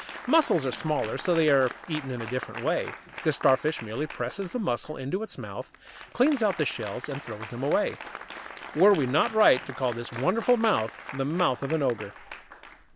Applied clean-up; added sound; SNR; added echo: none; Applause; 14 dB; none.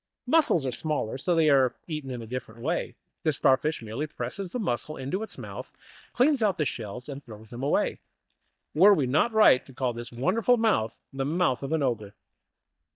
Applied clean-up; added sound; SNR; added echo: neural mask model DeepFilterNet 3.